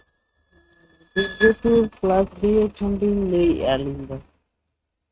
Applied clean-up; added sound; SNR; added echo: neural mask model RNNoise.